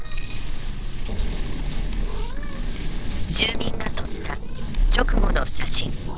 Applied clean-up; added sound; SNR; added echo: neural separator model SepFormer DNS4.